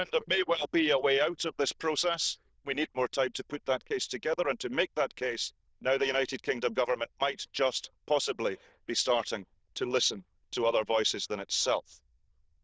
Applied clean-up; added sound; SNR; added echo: neural diffusion model UNIVERSE++.